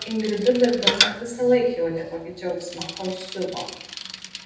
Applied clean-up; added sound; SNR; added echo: none; Bicycle; 5 dB; reverberation time 0.8 s.